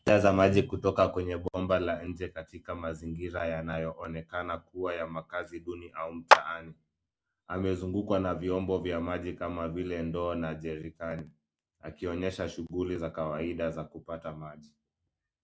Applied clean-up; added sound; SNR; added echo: none; Clapping; -5 dB; none.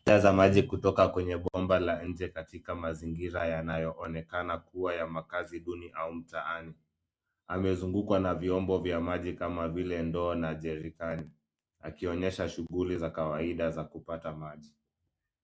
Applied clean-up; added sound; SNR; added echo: none; none; none; none.